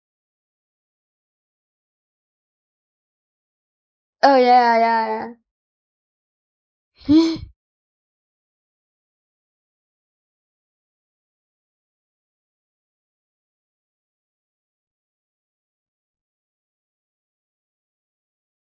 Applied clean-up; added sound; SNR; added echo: neural mask model Resemble Enhance denoiser.